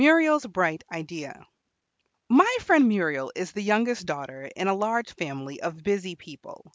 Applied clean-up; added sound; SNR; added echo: none; none; none; none.